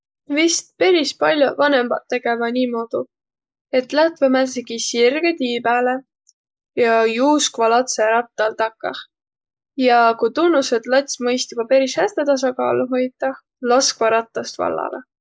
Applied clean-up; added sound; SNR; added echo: neural mask model Resemble Enhance denoiser.